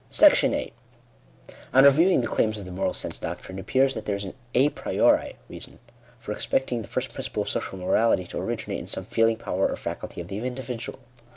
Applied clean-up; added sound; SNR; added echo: none; none; none; none.